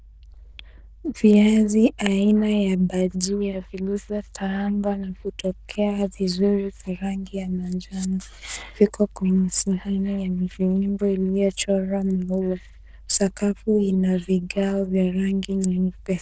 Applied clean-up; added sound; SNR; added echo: neural diffusion model UNIVERSE++.